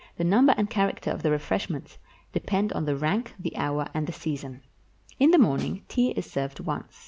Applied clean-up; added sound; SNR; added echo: none; Snare drum; 14 dB; none.